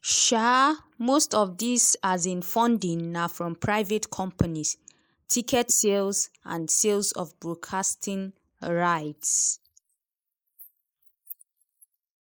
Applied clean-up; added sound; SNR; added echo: neural mask model Resemble Enhance denoiser.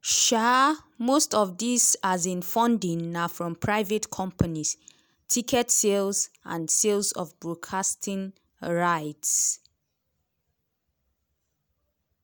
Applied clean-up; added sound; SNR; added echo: none; none; none; none.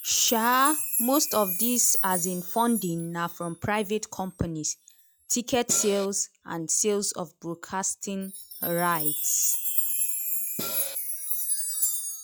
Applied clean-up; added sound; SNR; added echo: classical method log-MMSE.